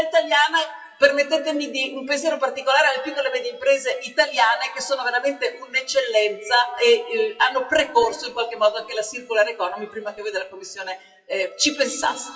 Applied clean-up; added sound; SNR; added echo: classical method WPE with log-MMSE.